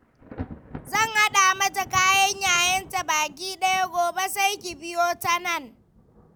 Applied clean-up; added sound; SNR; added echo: none; Thunder; 20 dB; none.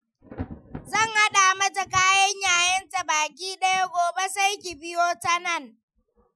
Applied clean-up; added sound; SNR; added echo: classical method Wiener filter.